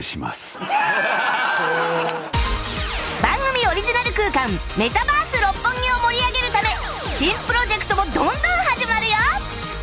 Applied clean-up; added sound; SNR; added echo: none; none; none; none.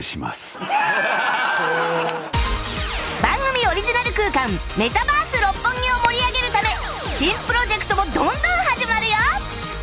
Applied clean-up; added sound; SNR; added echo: none; Crack; 14 dB; none.